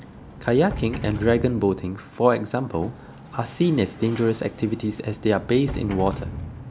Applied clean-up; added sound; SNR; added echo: none; Sliding door; 13 dB; none.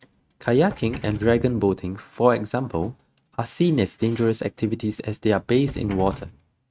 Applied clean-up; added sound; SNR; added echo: neural mask model RNNoise.